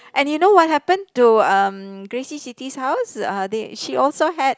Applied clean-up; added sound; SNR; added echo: none; none; none; none.